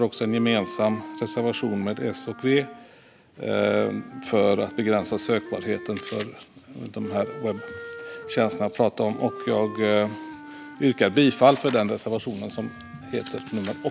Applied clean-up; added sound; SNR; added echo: none; Wind instrument, woodwind instrument; 15 dB; none.